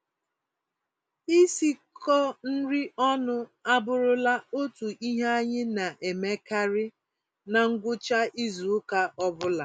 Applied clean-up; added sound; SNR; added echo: none; none; none; none.